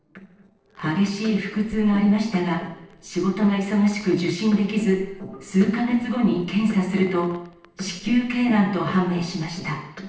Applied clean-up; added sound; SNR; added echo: neural separator model SepFormer DNS4.